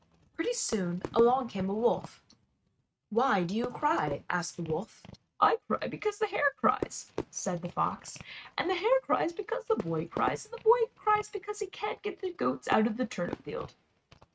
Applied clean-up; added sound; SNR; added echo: neural mask model RNNoise.